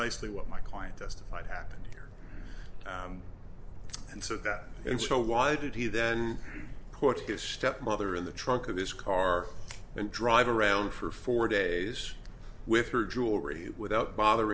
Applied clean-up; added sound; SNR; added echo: none; none; none; none.